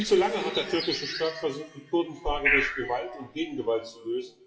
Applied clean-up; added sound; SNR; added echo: classical method WPE with log-MMSE.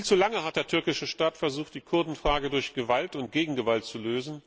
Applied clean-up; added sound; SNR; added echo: none; none; none; none.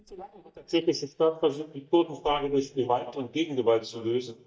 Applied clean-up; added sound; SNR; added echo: neural mask model DeepFilterNet 3.